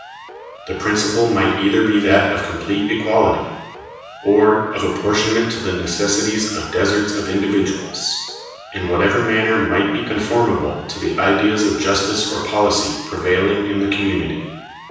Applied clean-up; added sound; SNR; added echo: none; Siren; 18 dB; reverberation time 1.1 s.